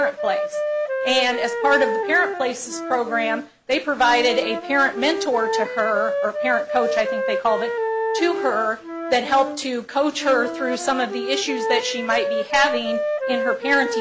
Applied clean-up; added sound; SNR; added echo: none; Wind instrument, woodwind instrument; 3 dB; none.